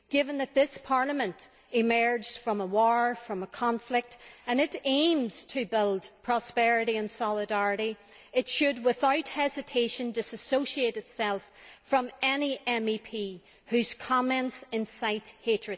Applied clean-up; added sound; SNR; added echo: none; none; none; none.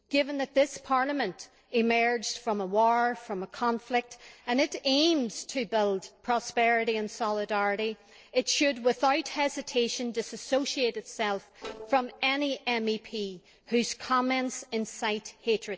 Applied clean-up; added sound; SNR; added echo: neural separator model SepFormer DNS4.